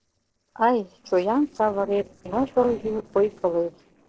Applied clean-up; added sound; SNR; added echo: neural separator model SepFormer DNS4.